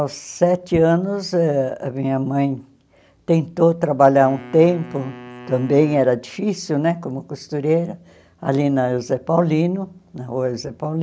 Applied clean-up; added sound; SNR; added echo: none; Wind instrument, woodwind instrument; 20 dB; none.